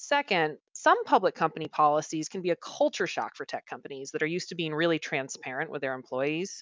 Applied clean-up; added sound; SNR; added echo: none; none; none; none.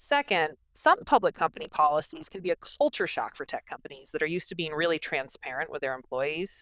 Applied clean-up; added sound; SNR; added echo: neural diffusion model UNIVERSE++.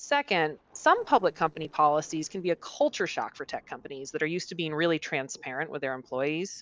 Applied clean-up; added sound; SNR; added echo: neural separator model SepFormer DNS4.